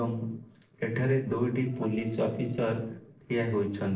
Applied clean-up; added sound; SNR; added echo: neural separator model SepFormer DNS4.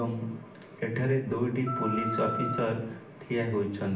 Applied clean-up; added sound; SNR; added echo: none; Wind instrument, woodwind instrument; 6 dB; reverberation time 0.7 s.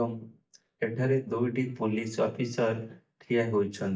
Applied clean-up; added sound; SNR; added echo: neural mask model DeepFilterNet 3.